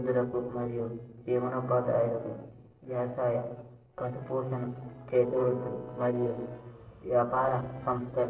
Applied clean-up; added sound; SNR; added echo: neural separator model SepFormer DNS4.